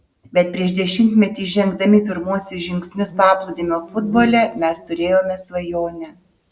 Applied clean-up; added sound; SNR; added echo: none; Insect; 17 dB; none.